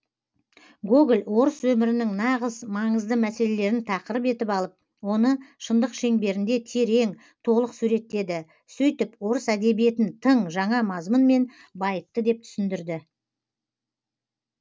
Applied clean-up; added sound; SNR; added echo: none; none; none; none.